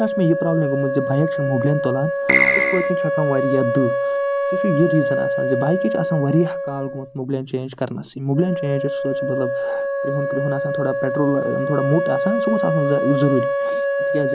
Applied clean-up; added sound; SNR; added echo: none; Wind instrument, woodwind instrument + Keyboard (musical); 0 dB; none.